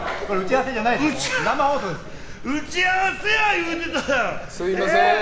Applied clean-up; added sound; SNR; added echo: none; none; none; none.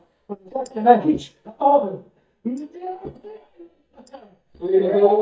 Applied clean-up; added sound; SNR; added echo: neural mask model DeepFilterNet 3.